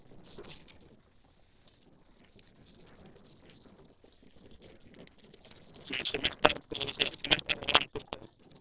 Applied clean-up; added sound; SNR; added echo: neural separator model SepFormer DNS4.